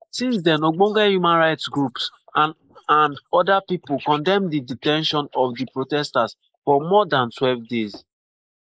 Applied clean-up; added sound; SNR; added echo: neural mask model Resemble Enhance denoiser.